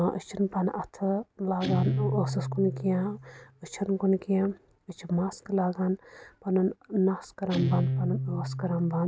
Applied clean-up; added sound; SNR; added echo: none; Guitar; 5 dB; none.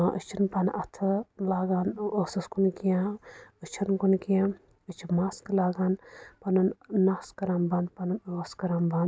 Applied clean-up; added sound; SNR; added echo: none; none; none; none.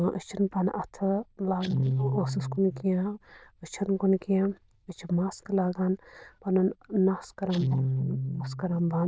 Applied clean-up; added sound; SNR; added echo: neural diffusion model UNIVERSE++.